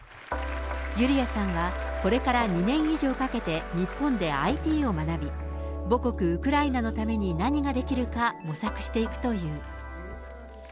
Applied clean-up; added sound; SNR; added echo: none; none; none; none.